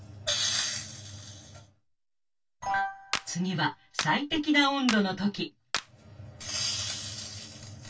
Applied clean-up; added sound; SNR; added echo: none; Clapping; 8 dB; reverberation time 0.1 s.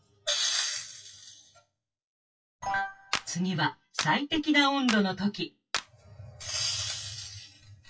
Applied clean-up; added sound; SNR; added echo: classical method WPE with log-MMSE.